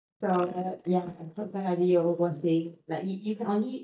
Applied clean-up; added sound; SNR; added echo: neural mask model DeepFilterNet 3.